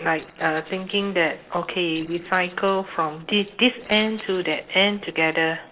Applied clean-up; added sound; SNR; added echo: neural separator model SepFormer DNS4.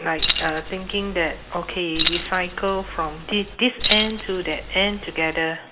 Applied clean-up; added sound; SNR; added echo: none; Keys jangling; 3 dB; reverberation time 1.1 s.